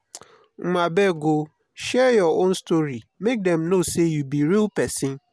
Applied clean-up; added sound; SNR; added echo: none; none; none; none.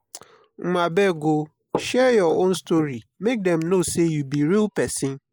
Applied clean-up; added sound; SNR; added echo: neural mask model Resemble Enhance denoiser.